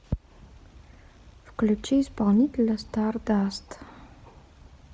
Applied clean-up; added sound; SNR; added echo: none; none; none; none.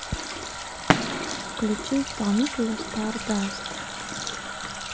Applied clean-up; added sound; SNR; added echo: none; Fireworks + Water tap, faucet; 1 dB; none.